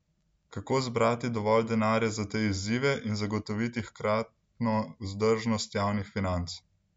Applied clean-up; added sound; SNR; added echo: none; none; none; none.